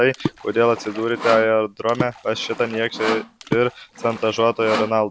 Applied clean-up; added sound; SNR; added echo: none; Sawing + Water / Splash, splatter; 9 dB; none.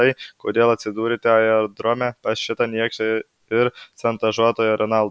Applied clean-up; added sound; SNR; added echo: none; none; none; none.